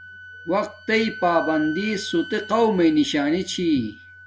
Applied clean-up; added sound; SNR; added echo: none; Wind instrument, woodwind instrument; 16 dB; none.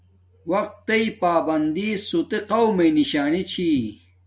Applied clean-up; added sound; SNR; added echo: none; none; none; none.